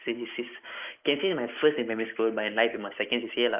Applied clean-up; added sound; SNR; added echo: neural mask model Resemble Enhance denoiser.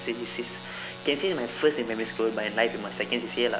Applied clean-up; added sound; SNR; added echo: none; Organ; 14 dB; none.